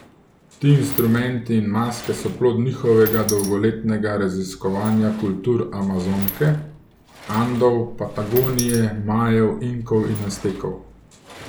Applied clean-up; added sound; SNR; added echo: none; Sliding door; 14 dB; none.